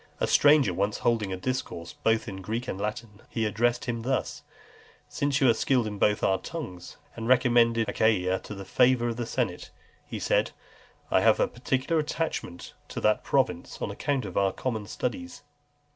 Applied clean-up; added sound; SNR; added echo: none; none; none; none.